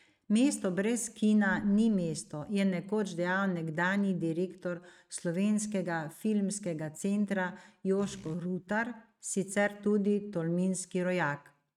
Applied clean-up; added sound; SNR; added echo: neural mask model RNNoise.